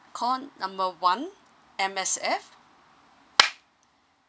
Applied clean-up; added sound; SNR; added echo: none; none; none; none.